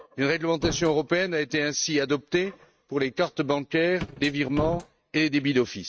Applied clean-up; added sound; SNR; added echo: neural mask model RNNoise.